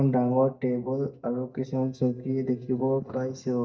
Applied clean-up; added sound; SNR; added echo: neural mask model DeepFilterNet 3.